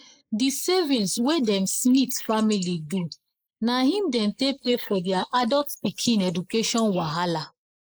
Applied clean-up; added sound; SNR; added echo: neural mask model Resemble Enhance denoiser.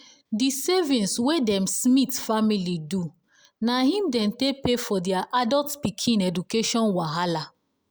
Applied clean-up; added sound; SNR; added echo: none; none; none; none.